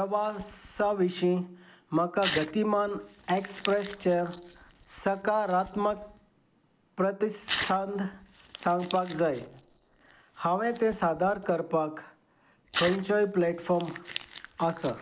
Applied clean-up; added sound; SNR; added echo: neural mask model Resemble Enhance denoiser.